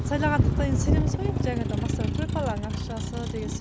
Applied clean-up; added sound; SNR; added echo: none; Motor vehicle (road); 1 dB; none.